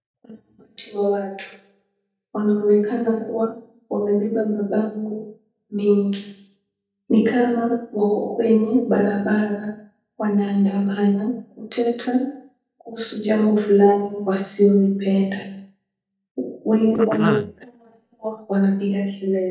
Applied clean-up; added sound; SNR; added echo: neural mask model DeepFilterNet 3.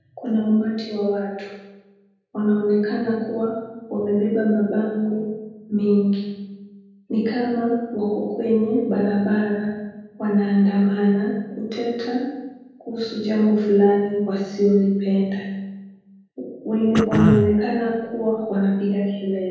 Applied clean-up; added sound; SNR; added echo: none; Cough; 4 dB; reverberation time 1.3 s.